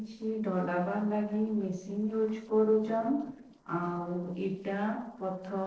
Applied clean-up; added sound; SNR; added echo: neural separator model SepFormer DNS4.